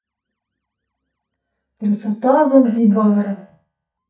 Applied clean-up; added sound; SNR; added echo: neural mask model DeepFilterNet 3.